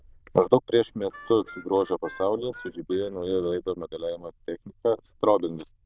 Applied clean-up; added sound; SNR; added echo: neural diffusion model UNIVERSE++.